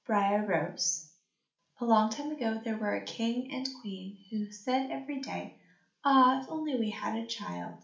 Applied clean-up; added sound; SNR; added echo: none; none; none; reverberation time 0.4 s.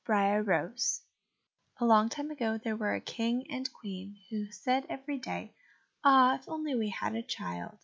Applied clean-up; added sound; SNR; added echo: none; none; none; none.